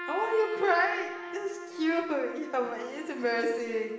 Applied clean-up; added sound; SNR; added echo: none; Trumpet; 12 dB; reverberation time 0.9 s.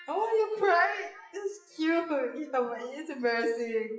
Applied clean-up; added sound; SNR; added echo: classical method WPE with log-MMSE.